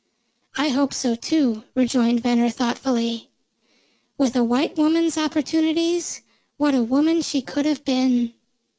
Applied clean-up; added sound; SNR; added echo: none; none; none; none.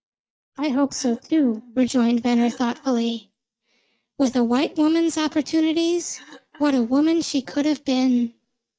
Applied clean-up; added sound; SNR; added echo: neural mask model DeepFilterNet 3.